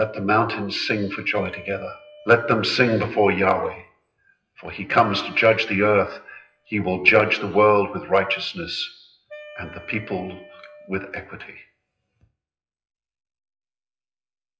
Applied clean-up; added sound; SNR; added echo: classical method WPE with log-MMSE.